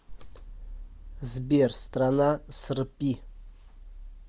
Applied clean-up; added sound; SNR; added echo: none; none; none; none.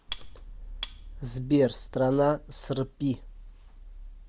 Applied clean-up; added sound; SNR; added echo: none; Cutlery, silverware; 9 dB; none.